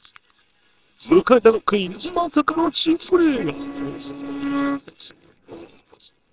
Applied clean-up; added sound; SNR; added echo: neural separator model SepFormer WHAMR!.